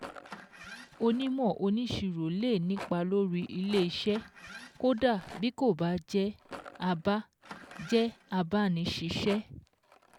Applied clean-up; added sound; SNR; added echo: none; Rattle + Engine starting; 18 dB; none.